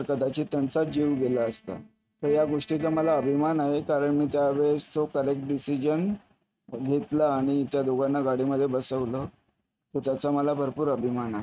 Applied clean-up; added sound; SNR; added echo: neural mask model RNNoise.